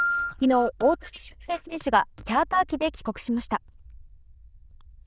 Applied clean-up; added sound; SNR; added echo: neural diffusion model UNIVERSE++.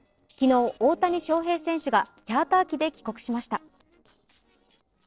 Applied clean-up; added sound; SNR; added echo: neural separator model SepFormer DNS4.